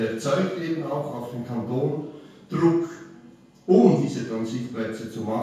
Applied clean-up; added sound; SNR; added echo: none; none; none; reverberation time 0.6 s.